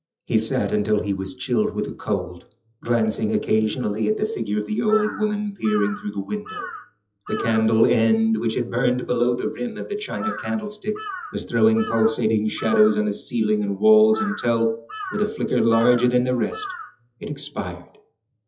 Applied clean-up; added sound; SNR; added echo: classical method WPE with log-MMSE.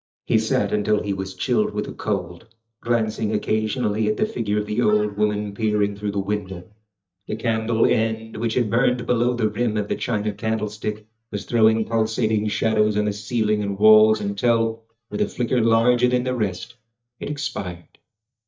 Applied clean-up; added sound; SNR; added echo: neural mask model DeepFilterNet 3.